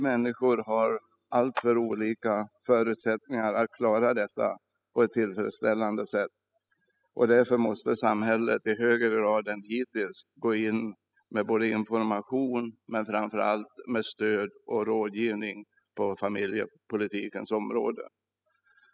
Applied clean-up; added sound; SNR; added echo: classical method spectral subtraction.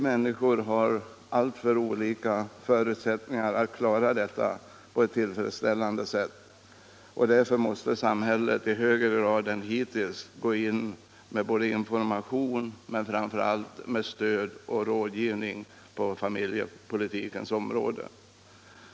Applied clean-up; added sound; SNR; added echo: none; none; none; none.